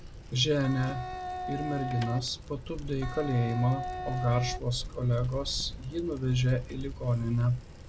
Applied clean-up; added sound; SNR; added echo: none; Bicycle + Wind instrument, woodwind instrument; 8 dB; none.